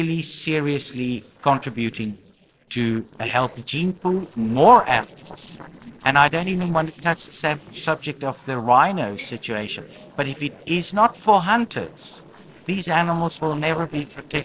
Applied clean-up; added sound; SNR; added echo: neural separator model SepFormer DNS4.